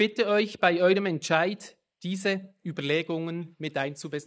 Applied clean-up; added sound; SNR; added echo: neural mask model Resemble Enhance denoiser.